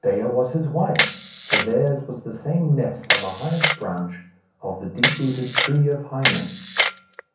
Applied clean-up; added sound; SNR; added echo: none; Camera; 2 dB; reverberation time 0.6 s.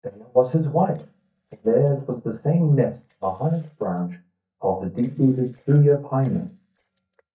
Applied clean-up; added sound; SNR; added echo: neural mask model DeepFilterNet 3.